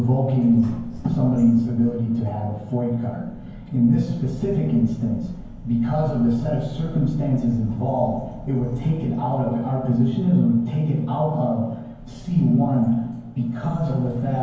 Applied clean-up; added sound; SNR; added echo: none; Sliding door; 19 dB; reverberation time 0.9 s.